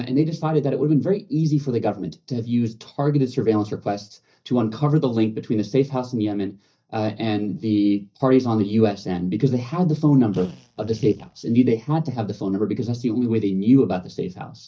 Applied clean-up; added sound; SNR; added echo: neural mask model DeepFilterNet 3.